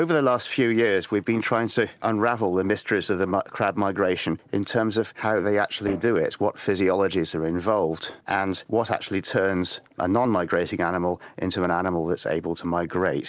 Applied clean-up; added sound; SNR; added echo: neural separator model SepFormer DNS4.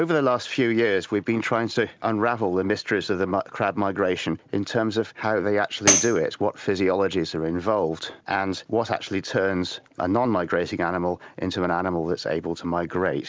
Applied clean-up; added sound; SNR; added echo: none; Tambourine; 1 dB; none.